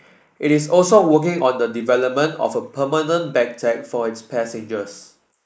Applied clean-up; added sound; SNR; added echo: neural mask model Resemble Enhance denoiser.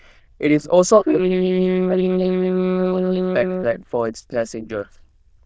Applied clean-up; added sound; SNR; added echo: neural diffusion model UNIVERSE++.